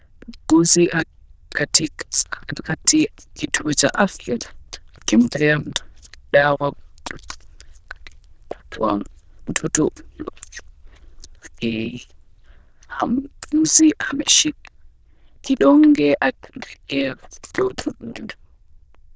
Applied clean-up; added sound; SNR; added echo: neural diffusion model UNIVERSE++.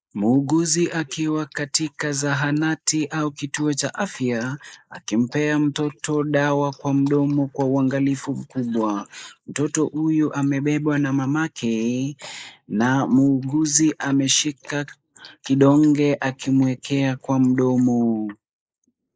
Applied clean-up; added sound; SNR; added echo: neural mask model Resemble Enhance denoiser.